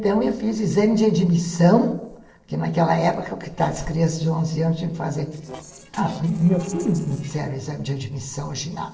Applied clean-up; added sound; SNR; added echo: neural separator model SepFormer DNS4.